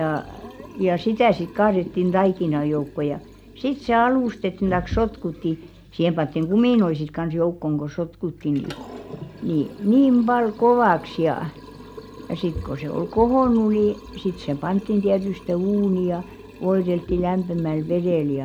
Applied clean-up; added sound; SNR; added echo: none; Liquid; 19 dB; none.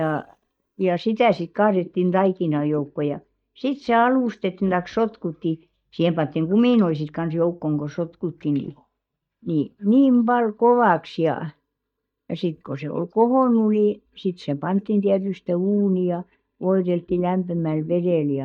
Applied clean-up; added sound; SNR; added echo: neural mask model DeepFilterNet 3.